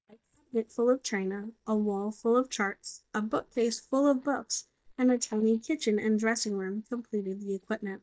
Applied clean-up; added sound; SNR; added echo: neural mask model DeepFilterNet 3.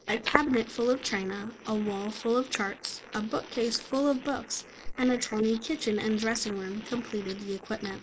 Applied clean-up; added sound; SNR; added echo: neural mask model Resemble Enhance denoiser.